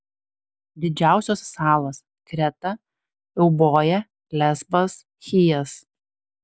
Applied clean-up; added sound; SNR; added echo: none; none; none; none.